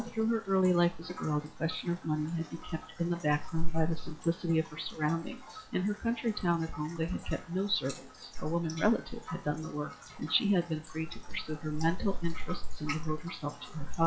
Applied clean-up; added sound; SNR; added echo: classical method log-MMSE.